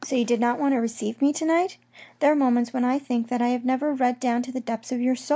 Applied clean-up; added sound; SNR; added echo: none; none; none; none.